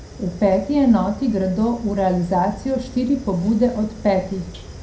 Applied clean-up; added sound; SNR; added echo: none; Fire; 16 dB; reverberation time 0.4 s.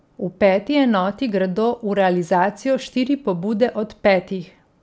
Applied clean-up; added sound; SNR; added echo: none; none; none; none.